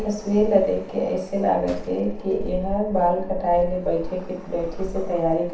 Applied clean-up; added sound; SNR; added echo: none; Sliding door; 9 dB; reverberation time 0.7 s.